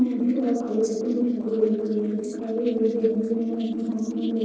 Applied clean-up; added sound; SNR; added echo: neural separator model SepFormer DNS4.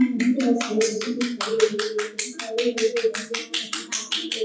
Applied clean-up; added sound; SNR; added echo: classical method WPE with log-MMSE.